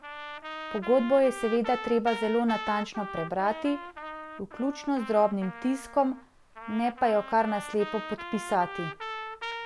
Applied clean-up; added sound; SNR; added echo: none; Trumpet; 11 dB; none.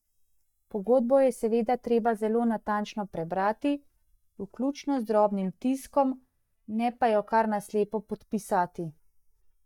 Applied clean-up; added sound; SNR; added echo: neural mask model DeepFilterNet 3.